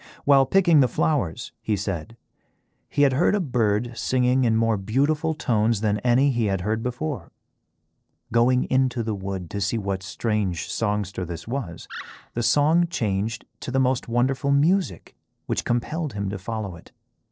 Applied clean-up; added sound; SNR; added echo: neural separator model SepFormer DNS4.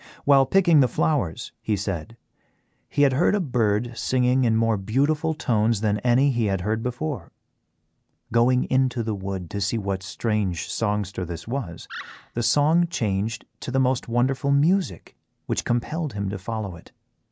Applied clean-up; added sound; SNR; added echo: none; Animal; 17 dB; none.